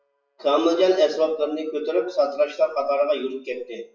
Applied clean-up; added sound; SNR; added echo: classical method WPE with log-MMSE.